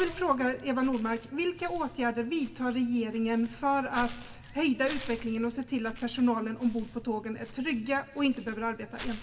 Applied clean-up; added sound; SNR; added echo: none; Walk, footsteps / Bird; 15 dB; reverberation time 1.3 s.